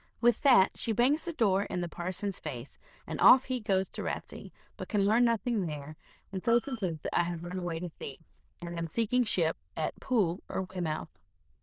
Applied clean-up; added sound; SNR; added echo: neural diffusion model UNIVERSE++.